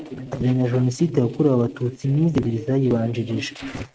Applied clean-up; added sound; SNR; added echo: neural mask model RNNoise.